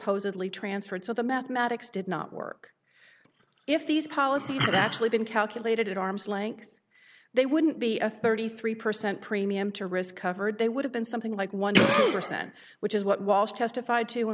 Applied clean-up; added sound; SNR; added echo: none; none; none; none.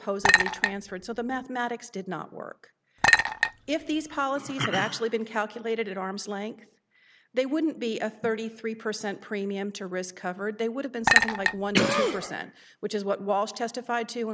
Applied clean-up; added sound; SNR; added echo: none; Chink, clink; -4 dB; none.